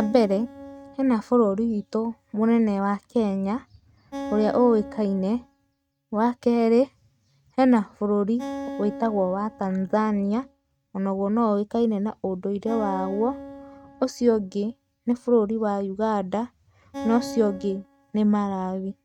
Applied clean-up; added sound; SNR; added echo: neural mask model RNNoise.